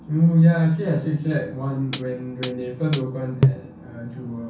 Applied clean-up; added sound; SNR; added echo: none; Hi-hat; 3 dB; reverberation time 0.6 s.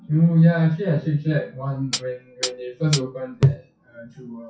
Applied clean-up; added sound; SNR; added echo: classical method WPE with log-MMSE.